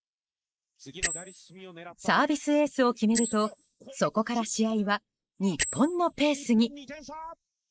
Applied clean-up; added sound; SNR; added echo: neural mask model Resemble Enhance denoiser.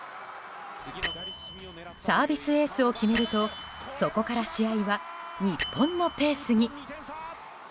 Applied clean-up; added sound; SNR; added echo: none; Bell; 9 dB; none.